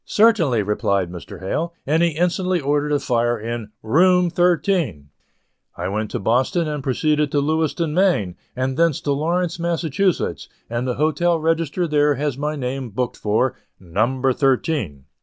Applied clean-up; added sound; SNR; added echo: none; none; none; none.